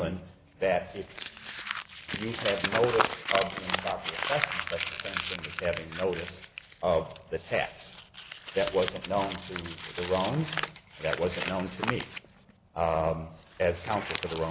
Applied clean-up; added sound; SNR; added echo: none; Crumpling, crinkling; 5 dB; none.